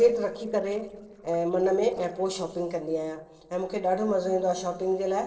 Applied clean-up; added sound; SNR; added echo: neural separator model SepFormer DNS4.